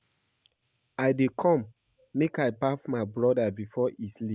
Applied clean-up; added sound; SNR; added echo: none; none; none; none.